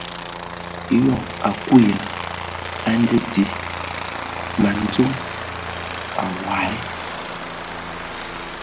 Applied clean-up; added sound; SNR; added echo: none; Aircraft; 7 dB; none.